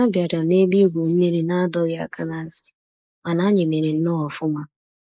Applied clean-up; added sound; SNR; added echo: neural mask model Resemble Enhance denoiser.